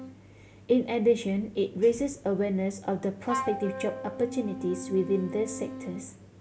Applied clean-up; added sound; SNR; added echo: none; Wind instrument, woodwind instrument; 11 dB; none.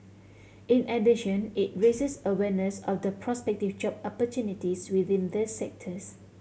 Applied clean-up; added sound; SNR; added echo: none; none; none; none.